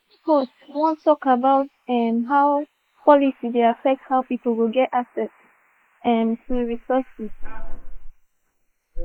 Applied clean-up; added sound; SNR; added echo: neural mask model Resemble Enhance denoiser.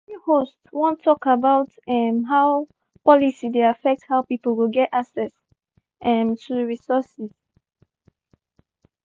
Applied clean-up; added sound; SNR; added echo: none; none; none; none.